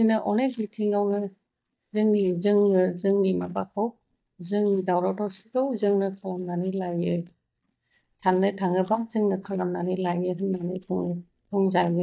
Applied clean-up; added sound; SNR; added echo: neural mask model DeepFilterNet 3.